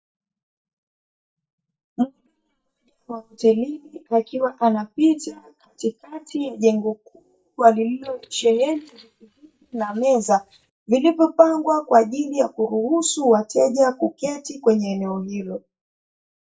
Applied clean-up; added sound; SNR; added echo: neural mask model DeepFilterNet 3.